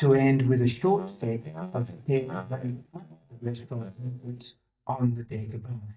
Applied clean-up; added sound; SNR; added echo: neural mask model DeepFilterNet 3.